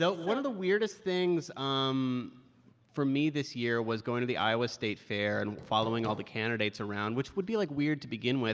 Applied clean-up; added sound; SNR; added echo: none; Hammer; 14 dB; none.